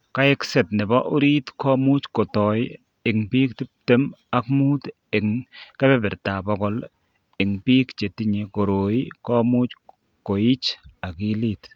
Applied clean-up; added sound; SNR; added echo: none; none; none; none.